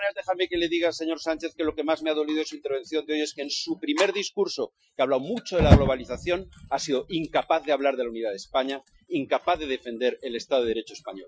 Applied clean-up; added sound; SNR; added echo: classical method Wiener filter.